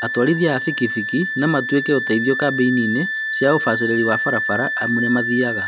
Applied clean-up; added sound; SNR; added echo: none; Wind instrument, woodwind instrument; 4 dB; none.